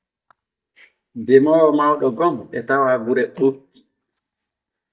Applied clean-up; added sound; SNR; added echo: neural mask model DeepFilterNet 3.